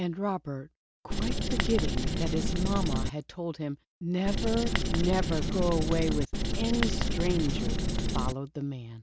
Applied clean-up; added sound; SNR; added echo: none; Writing; -4 dB; none.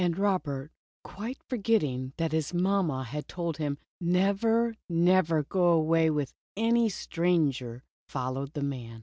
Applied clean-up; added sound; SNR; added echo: none; none; none; none.